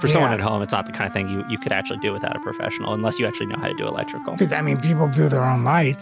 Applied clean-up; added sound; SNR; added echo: none; Wind instrument, woodwind instrument; 12 dB; none.